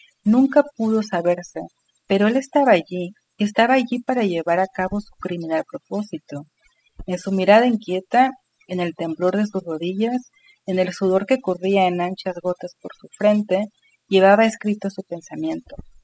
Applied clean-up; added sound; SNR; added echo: classical method spectral subtraction.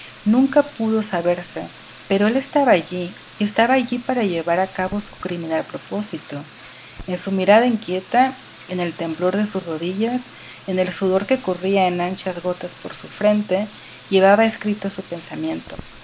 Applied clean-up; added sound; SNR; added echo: none; Bathtub (filling or washing); 19 dB; none.